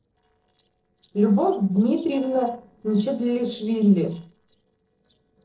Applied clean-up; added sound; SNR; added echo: neural separator model SepFormer DNS4.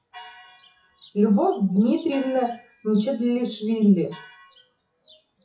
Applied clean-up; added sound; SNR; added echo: classical method WPE with log-MMSE.